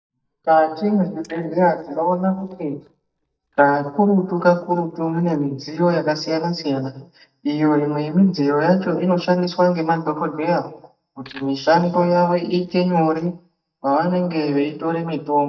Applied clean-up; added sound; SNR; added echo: neural mask model DeepFilterNet 3.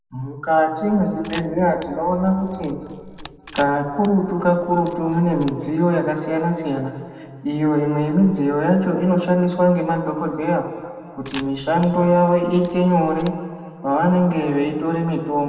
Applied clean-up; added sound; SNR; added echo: none; Camera; 19 dB; reverberation time 2.1 s.